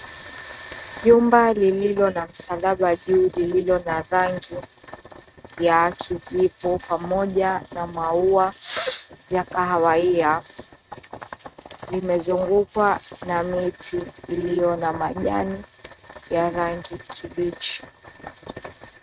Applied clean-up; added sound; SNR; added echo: neural mask model RNNoise.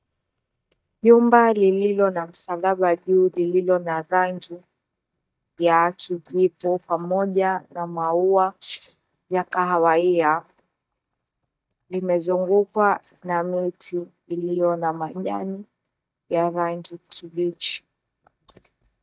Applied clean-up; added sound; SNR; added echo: neural mask model DeepFilterNet 3.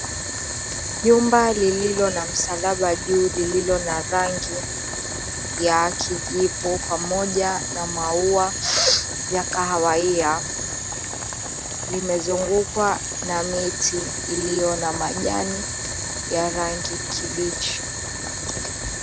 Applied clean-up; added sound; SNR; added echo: none; Boiling; 4 dB; none.